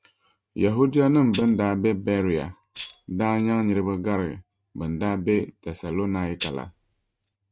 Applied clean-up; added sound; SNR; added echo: neural mask model RNNoise.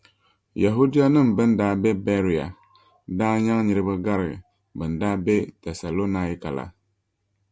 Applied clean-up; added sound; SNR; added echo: none; none; none; none.